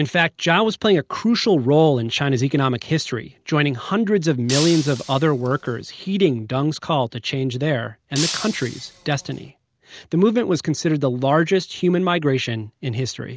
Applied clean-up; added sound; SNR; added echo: none; Shatter; 10 dB; none.